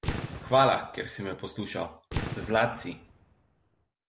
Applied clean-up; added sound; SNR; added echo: none; Fireworks; 9 dB; none.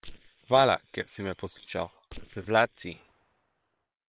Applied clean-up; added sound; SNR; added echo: neural separator model SepFormer WHAM!.